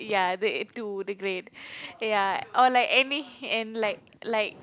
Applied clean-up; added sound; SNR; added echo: none; none; none; none.